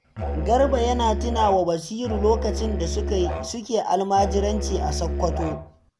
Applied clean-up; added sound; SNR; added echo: none; Musical instrument; 3 dB; none.